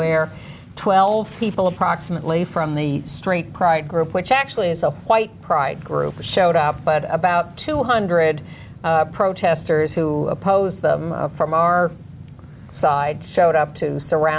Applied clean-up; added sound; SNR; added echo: none; none; none; none.